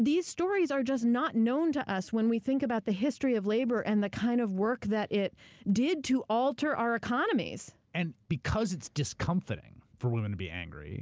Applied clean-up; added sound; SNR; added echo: none; none; none; none.